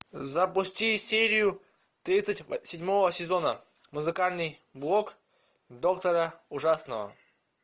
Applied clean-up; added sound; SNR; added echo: none; none; none; none.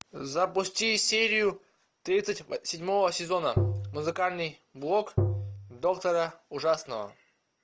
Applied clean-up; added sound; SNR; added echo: none; Tap; 0 dB; none.